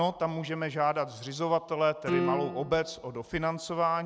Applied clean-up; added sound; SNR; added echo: none; Piano; 3 dB; none.